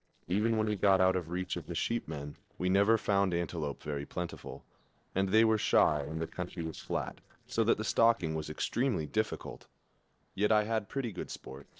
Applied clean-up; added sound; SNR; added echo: neural separator model SepFormer DNS4.